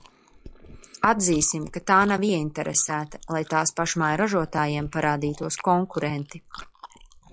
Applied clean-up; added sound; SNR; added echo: classical method log-MMSE.